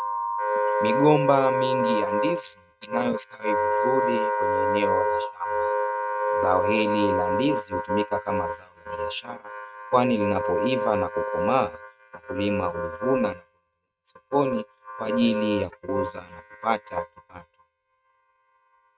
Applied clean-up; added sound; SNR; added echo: neural mask model RNNoise.